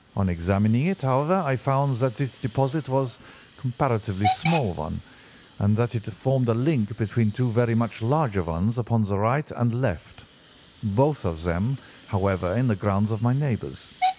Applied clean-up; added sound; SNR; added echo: none; Hiss / Alarm / Train; 13 dB; none.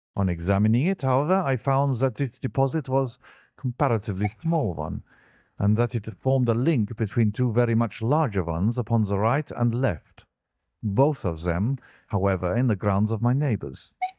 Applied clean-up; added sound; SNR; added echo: neural mask model DeepFilterNet 3.